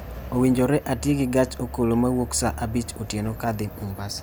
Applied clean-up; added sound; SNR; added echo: none; Alarm / Truck; 12 dB; none.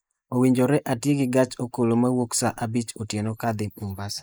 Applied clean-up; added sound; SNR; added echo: neural mask model Resemble Enhance denoiser.